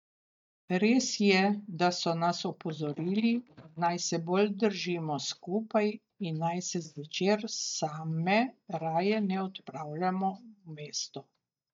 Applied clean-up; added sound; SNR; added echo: neural mask model DeepFilterNet 3.